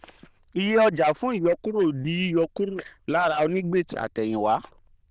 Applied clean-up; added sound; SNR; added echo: neural diffusion model UNIVERSE++.